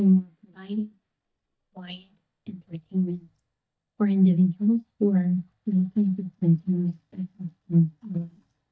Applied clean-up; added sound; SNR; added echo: neural mask model DeepFilterNet 3.